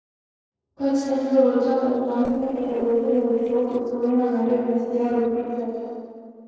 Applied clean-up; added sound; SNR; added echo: neural separator model SepFormer DNS4.